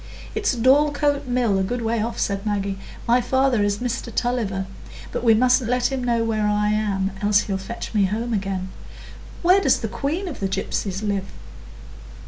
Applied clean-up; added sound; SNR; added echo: none; none; none; none.